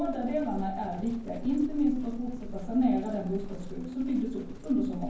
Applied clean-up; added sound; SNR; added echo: none; Livestock, farm animals, working animals; 9 dB; reverberation time 0.9 s.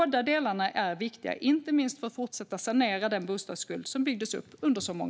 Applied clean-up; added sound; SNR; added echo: none; none; none; none.